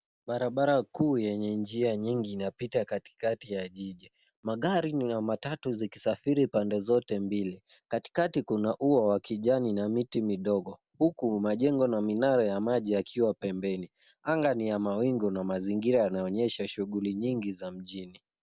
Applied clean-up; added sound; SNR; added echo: none; none; none; none.